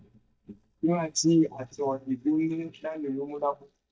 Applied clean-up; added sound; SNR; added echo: neural mask model DeepFilterNet 3.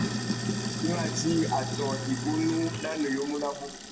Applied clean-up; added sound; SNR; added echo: none; Sink (filling or washing); 2 dB; reverberation time 0.6 s.